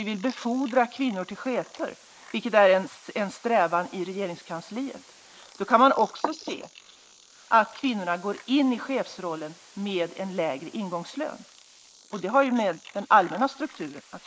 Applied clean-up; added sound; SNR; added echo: neural mask model Resemble Enhance denoiser.